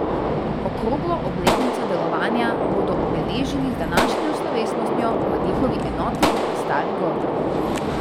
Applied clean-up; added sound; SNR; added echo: none; Gunshot, gunfire; -5 dB; none.